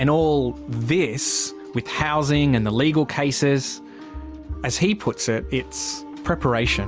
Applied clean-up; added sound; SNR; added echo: none; none; none; none.